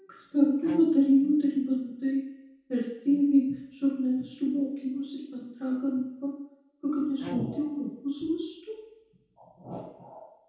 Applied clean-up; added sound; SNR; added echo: none; Bowed string instrument; 16 dB; reverberation time 0.8 s.